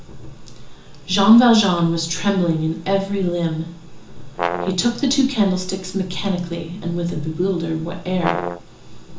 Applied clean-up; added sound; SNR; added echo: none; Brass instrument; 6 dB; reverberation time 0.7 s.